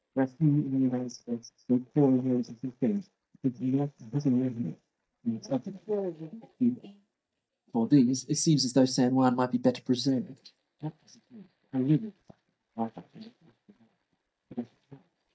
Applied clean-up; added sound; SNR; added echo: neural mask model DeepFilterNet 3.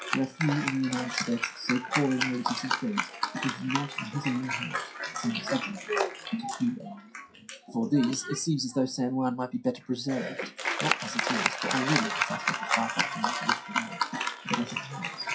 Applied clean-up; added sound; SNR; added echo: classical method WPE with log-MMSE.